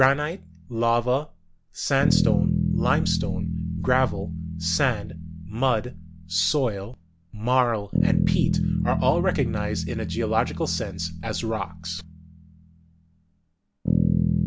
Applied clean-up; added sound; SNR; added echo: none; Bass guitar; 0 dB; none.